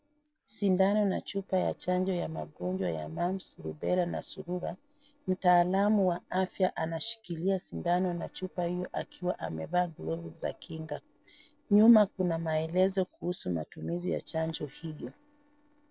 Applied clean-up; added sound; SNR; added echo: neural separator model SepFormer DNS4.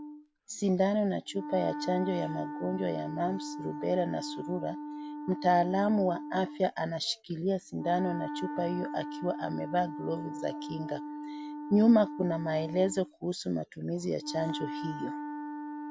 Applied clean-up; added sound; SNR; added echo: none; Wind instrument, woodwind instrument; 8 dB; none.